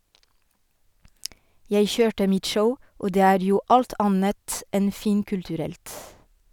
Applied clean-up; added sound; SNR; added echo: none; none; none; none.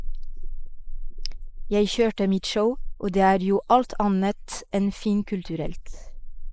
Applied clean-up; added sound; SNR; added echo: neural mask model Resemble Enhance denoiser.